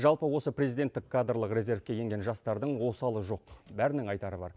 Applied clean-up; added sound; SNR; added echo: none; none; none; none.